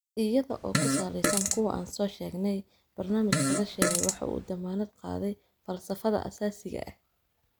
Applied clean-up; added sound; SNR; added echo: none; Fart; -2 dB; none.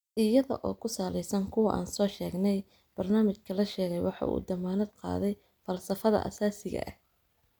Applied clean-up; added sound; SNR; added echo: none; none; none; none.